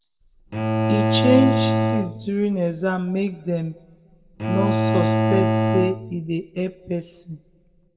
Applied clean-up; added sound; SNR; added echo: none; Bowed string instrument; -1 dB; reverberation time 0.8 s.